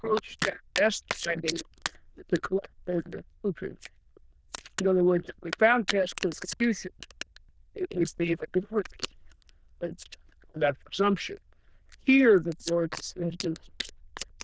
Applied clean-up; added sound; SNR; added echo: neural diffusion model UNIVERSE++.